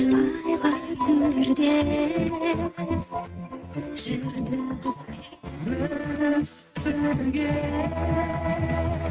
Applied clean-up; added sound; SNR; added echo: neural mask model RNNoise.